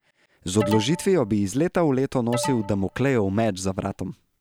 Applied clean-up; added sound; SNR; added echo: none; Alarm; 11 dB; none.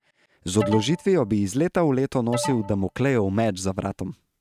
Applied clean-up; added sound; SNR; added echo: neural mask model RNNoise.